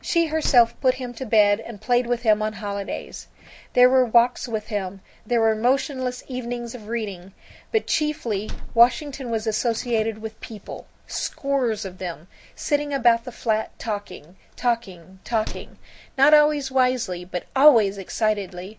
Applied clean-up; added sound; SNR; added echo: none; Slam; 16 dB; none.